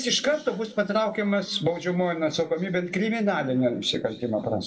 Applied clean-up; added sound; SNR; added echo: none; none; none; reverberation time 1.2 s.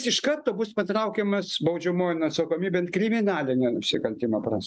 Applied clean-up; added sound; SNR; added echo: none; none; none; none.